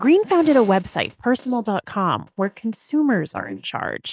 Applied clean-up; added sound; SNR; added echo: neural mask model DeepFilterNet 3.